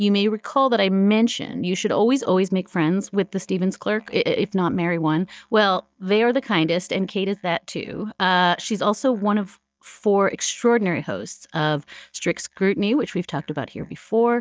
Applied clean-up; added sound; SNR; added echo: neural mask model DeepFilterNet 3.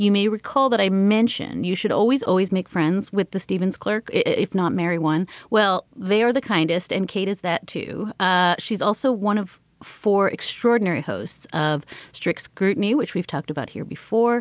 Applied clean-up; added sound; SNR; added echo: none; none; none; none.